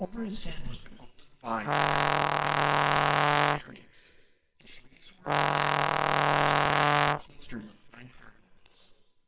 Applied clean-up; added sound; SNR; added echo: neural separator model SepFormer WHAMR!.